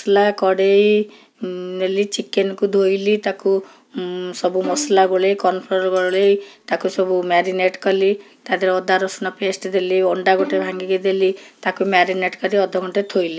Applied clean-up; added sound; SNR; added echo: none; Bowed string instrument; 16 dB; none.